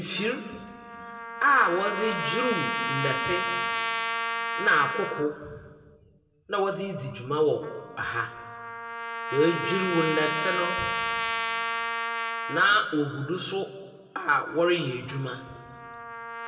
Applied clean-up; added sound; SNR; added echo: none; Trumpet; 4 dB; reverberation time 1.6 s.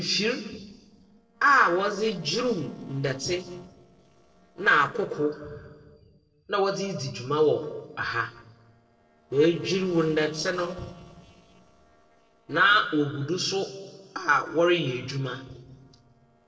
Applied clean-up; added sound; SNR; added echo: neural separator model SepFormer DNS4.